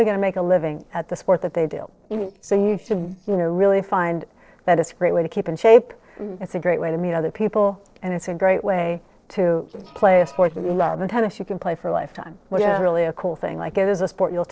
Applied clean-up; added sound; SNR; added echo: neural separator model SepFormer DNS4.